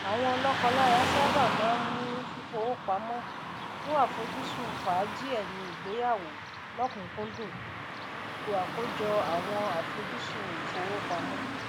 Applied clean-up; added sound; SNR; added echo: none; Car passing by / Traffic noise, roadway noise; 2 dB; none.